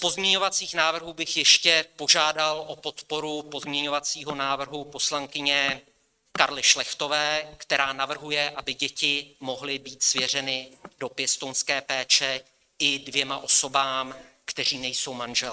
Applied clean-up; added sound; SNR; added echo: neural mask model RNNoise.